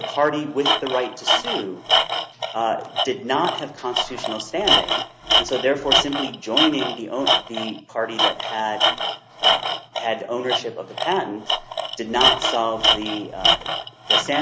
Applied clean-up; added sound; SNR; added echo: none; Tools; -3 dB; none.